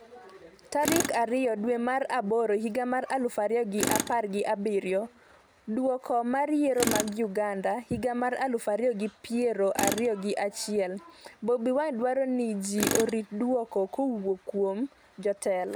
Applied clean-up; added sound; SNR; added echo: none; Tools; 10 dB; none.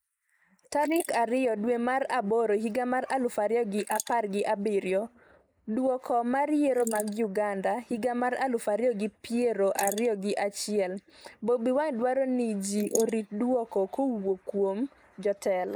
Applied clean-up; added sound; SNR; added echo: neural mask model Resemble Enhance denoiser.